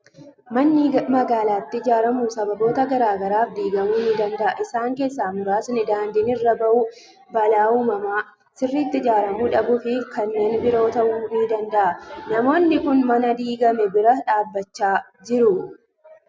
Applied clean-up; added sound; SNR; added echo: none; none; none; none.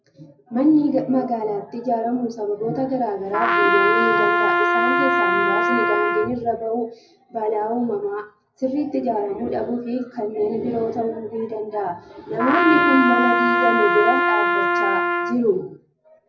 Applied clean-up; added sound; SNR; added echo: none; Trumpet; -3 dB; reverberation time 0.4 s.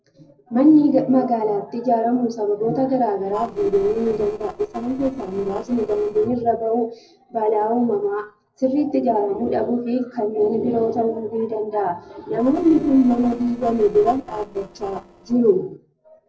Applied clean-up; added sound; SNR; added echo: neural separator model SepFormer DNS4.